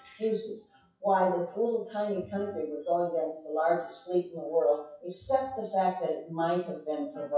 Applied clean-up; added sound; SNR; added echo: classical method WPE with log-MMSE.